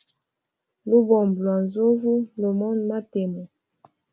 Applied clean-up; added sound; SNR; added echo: none; none; none; none.